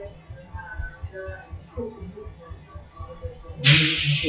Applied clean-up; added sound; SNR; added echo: classical method WPE with log-MMSE.